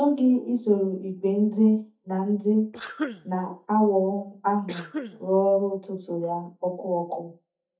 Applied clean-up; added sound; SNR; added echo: neural mask model DeepFilterNet 3.